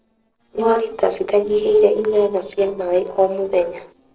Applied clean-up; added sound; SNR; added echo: neural separator model SepFormer DNS4.